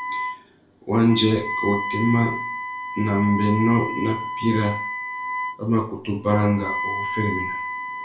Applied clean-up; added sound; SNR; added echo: none; Wind instrument, woodwind instrument; 6 dB; reverberation time 0.4 s.